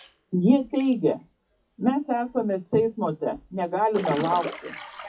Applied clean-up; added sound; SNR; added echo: classical method WPE with log-MMSE.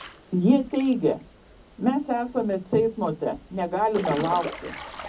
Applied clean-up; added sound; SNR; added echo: none; Drip / Trickle, dribble / Water / Splash, splatter; 14 dB; reverberation time 0.4 s.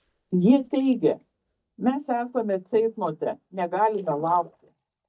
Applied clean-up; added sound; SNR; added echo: neural mask model DeepFilterNet 3.